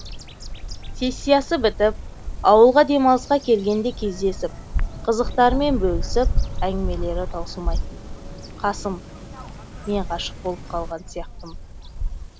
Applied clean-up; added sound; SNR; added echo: none; Bird vocalization, bird call, bird song; 5 dB; none.